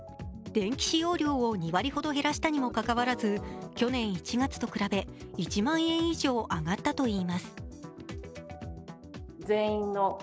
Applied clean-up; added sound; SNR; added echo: none; none; none; none.